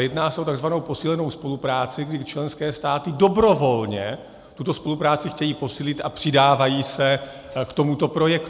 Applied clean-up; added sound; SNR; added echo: none; none; none; none.